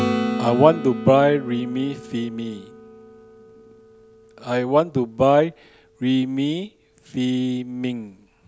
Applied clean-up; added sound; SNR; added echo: none; Acoustic guitar / Strum; 10 dB; none.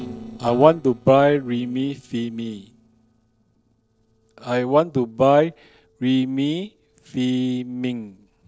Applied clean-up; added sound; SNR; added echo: neural separator model SepFormer DNS4.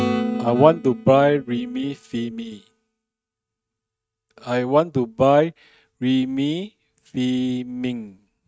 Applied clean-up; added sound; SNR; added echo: neural mask model RNNoise.